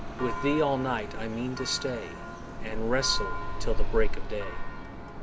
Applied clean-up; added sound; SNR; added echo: none; Church bell; -2 dB; none.